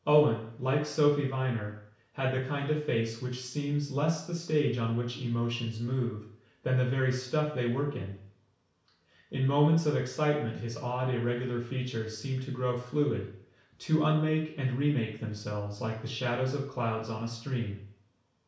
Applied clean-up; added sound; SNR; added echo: none; none; none; reverberation time 0.6 s.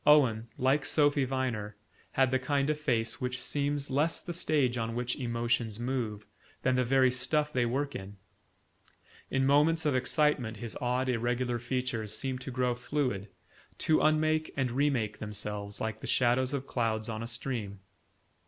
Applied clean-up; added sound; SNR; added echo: none; none; none; none.